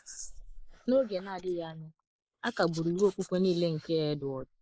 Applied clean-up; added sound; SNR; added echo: neural mask model Resemble Enhance denoiser.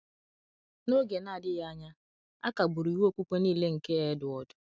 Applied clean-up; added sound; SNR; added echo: none; none; none; none.